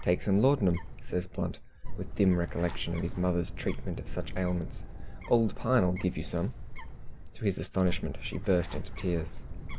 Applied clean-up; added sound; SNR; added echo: none; Bird; 6 dB; none.